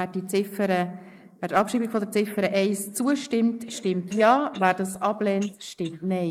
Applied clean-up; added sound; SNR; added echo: neural mask model Resemble Enhance denoiser.